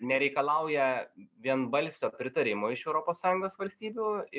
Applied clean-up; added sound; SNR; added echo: none; none; none; none.